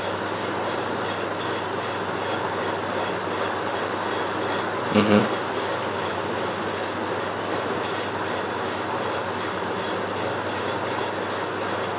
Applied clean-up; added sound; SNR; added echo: none; none; none; none.